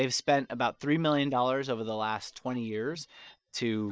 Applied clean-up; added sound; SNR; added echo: neural mask model DeepFilterNet 3.